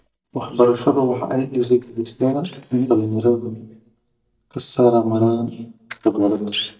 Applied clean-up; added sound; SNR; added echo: neural mask model DeepFilterNet 3.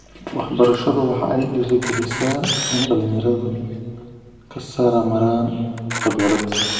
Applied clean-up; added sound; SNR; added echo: none; Camera; 10 dB; reverberation time 2.0 s.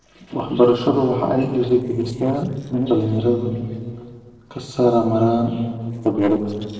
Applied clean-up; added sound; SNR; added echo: neural separator model SepFormer DNS4.